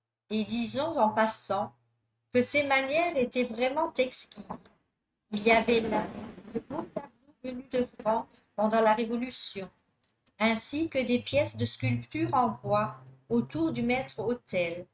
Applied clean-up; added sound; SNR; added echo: neural mask model RNNoise.